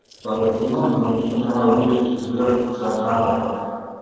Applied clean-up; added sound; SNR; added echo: neural separator model SepFormer DNS4.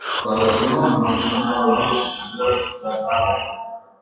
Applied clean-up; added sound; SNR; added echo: classical method WPE with log-MMSE.